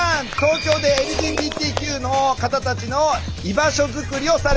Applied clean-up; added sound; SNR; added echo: none; Water; 13 dB; none.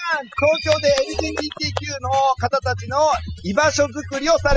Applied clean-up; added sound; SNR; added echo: classical method spectral subtraction.